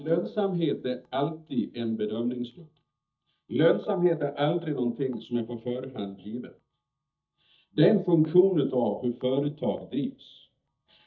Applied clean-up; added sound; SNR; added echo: neural mask model DeepFilterNet 3.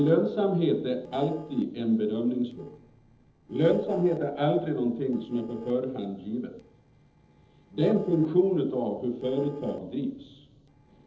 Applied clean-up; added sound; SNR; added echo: neural separator model SepFormer DNS4.